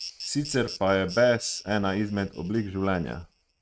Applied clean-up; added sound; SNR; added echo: neural mask model RNNoise.